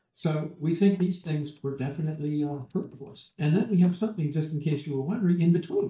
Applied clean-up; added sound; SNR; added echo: neural mask model DeepFilterNet 3.